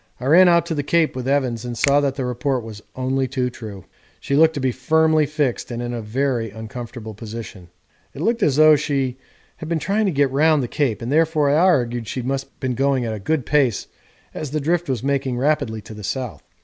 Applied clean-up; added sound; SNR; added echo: none; Finger snapping; 13 dB; none.